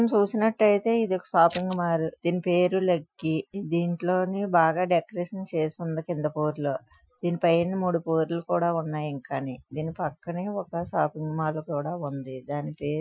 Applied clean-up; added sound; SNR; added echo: classical method Wiener filter.